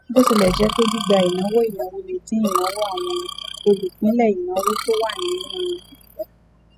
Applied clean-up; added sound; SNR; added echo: classical method spectral subtraction.